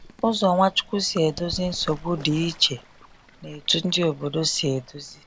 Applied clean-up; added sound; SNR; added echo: none; Bird / Fowl; 19 dB; none.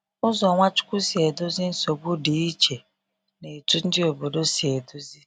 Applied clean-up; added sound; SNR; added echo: none; none; none; none.